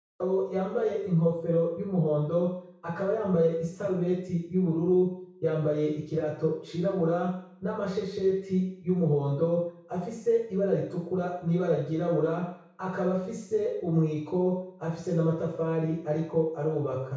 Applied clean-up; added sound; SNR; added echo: none; none; none; reverberation time 0.6 s.